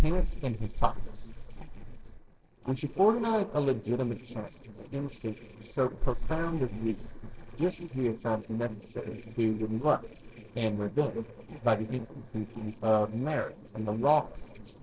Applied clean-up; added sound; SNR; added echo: neural separator model SepFormer DNS4.